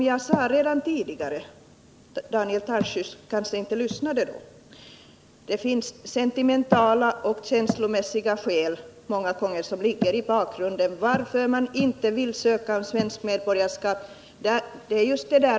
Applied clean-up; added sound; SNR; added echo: none; none; none; none.